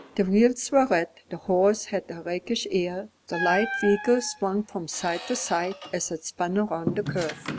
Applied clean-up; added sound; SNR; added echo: none; Squeak; 11 dB; none.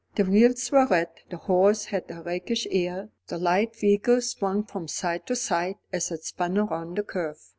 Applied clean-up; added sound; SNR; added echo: none; none; none; none.